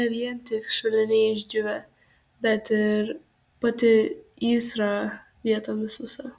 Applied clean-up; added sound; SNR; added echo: none; none; none; none.